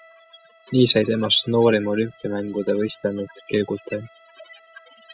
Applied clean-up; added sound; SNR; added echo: classical method spectral subtraction.